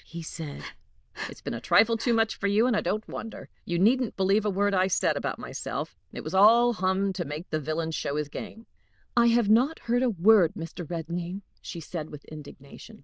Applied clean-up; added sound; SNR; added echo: neural diffusion model UNIVERSE++.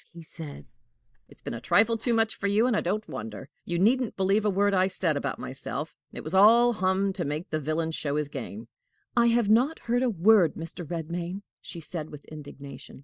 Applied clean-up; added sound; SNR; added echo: neural mask model DeepFilterNet 3.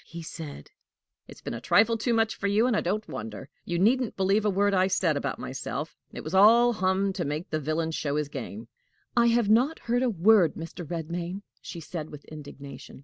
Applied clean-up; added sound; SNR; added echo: none; none; none; none.